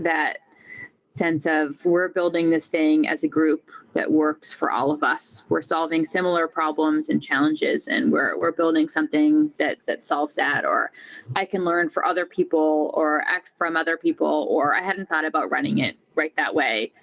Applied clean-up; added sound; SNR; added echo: none; none; none; none.